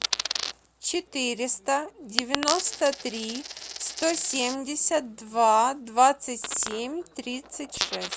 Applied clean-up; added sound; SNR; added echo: none; Coin (dropping); 8 dB; none.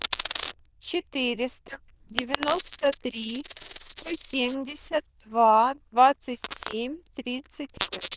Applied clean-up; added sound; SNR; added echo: neural diffusion model UNIVERSE++.